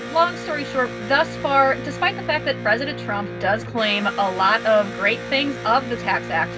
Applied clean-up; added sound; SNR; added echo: none; Electric guitar; 9 dB; reverberation time 0.4 s.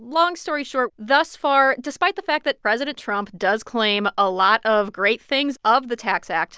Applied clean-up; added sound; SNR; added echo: none; none; none; none.